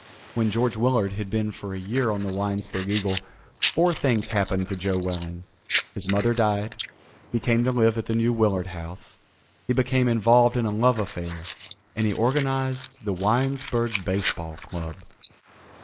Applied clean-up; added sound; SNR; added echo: neural mask model Resemble Enhance denoiser.